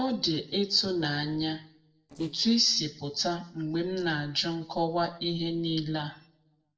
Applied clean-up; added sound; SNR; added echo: neural separator model SepFormer DNS4.